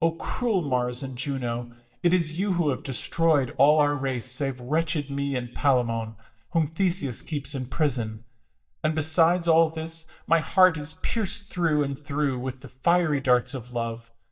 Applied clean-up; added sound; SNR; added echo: neural mask model DeepFilterNet 3.